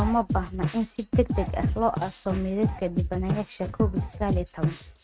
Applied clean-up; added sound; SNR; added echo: neural mask model RNNoise.